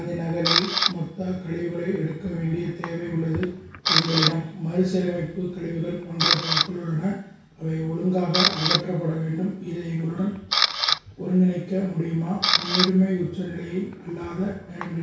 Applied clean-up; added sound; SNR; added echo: none; Camera; 2 dB; reverberation time 0.6 s.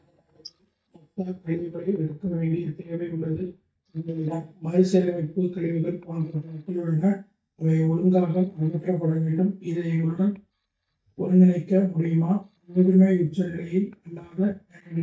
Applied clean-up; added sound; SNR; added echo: neural mask model DeepFilterNet 3.